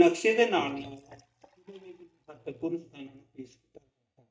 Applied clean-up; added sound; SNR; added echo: neural mask model DeepFilterNet 3.